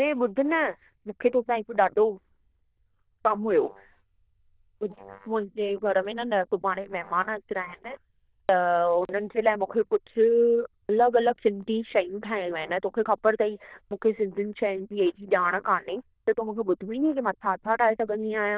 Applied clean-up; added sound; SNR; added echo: neural diffusion model UNIVERSE++.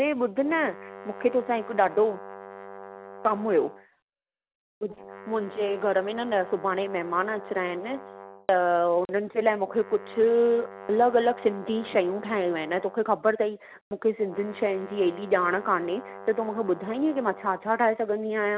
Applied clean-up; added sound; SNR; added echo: none; Brass instrument; 17 dB; none.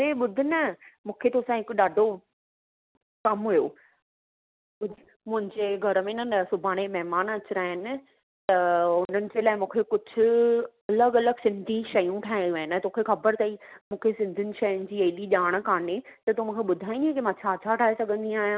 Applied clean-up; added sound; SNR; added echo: none; none; none; none.